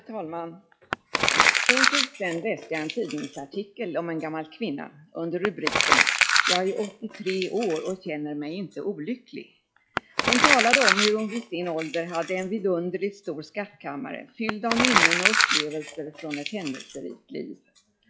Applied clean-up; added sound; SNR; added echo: classical method log-MMSE.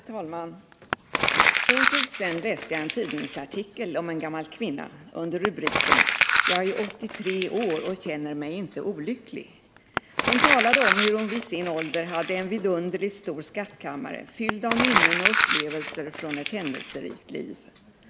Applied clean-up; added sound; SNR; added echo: none; Crumpling, crinkling; -3 dB; none.